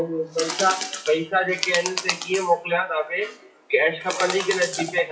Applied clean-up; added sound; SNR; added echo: classical method WPE with log-MMSE.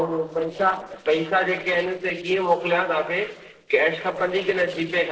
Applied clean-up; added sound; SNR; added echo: neural separator model SepFormer DNS4.